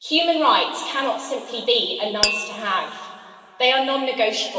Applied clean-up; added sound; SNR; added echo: none; Tap; 6 dB; reverberation time 2.4 s.